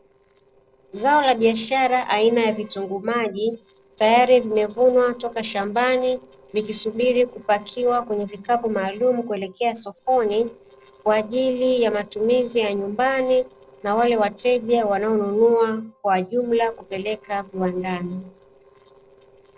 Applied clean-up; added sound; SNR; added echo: neural separator model SepFormer DNS4.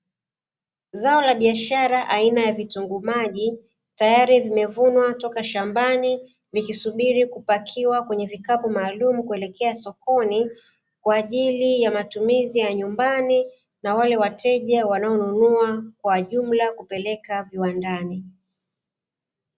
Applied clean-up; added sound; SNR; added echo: none; none; none; none.